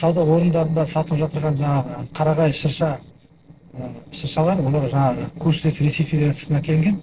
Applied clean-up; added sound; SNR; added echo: neural separator model SepFormer DNS4.